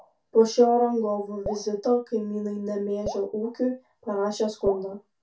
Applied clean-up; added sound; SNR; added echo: none; Drip; 16 dB; reverberation time 0.2 s.